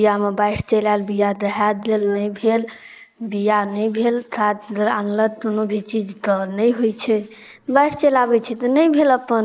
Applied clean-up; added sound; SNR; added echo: neural mask model Resemble Enhance denoiser.